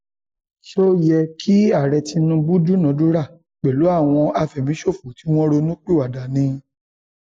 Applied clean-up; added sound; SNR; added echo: neural mask model Resemble Enhance denoiser.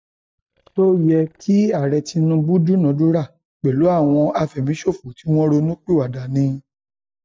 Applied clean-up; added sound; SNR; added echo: neural mask model DeepFilterNet 3.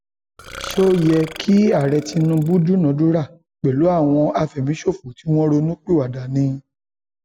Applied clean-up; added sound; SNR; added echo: none; Burping, eructation; 18 dB; none.